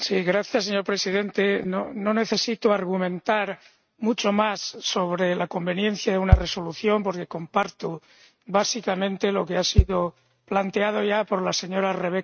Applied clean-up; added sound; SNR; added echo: neural mask model RNNoise.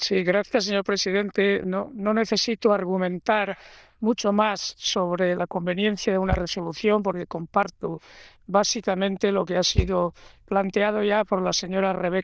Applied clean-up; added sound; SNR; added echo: neural diffusion model UNIVERSE++.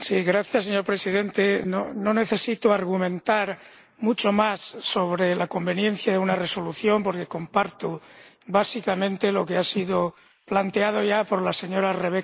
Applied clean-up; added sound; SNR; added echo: neural mask model Resemble Enhance denoiser.